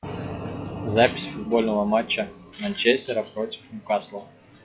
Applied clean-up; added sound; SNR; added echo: classical method log-MMSE.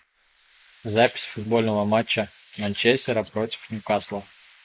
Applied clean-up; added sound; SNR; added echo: neural mask model Resemble Enhance denoiser.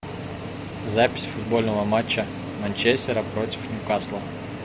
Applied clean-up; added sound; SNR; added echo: none; none; none; none.